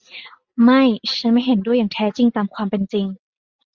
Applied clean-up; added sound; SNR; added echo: none; none; none; none.